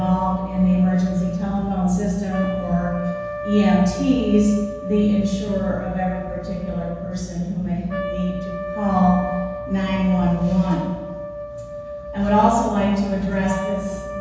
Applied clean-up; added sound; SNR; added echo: none; Trumpet; 10 dB; reverberation time 1.2 s.